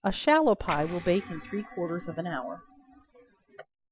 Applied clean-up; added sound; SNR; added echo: classical method Wiener filter.